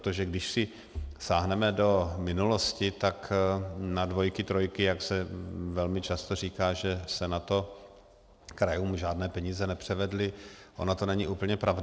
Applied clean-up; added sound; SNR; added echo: none; none; none; none.